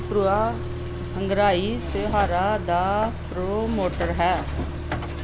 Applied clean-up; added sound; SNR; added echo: none; Accelerating, revving, vroom; 5 dB; none.